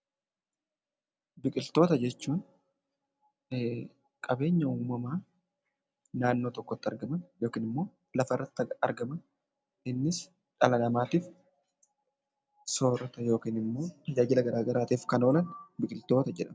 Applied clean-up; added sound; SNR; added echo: none; none; none; none.